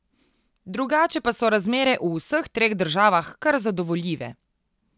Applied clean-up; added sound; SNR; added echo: none; none; none; none.